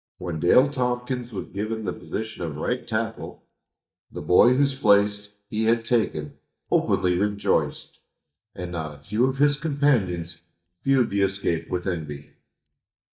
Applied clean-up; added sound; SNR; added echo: neural mask model DeepFilterNet 3.